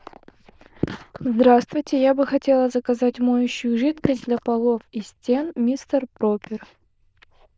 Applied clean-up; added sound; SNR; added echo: neural diffusion model UNIVERSE++.